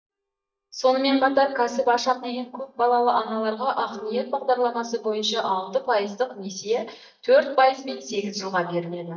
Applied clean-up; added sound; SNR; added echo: neural mask model DeepFilterNet 3.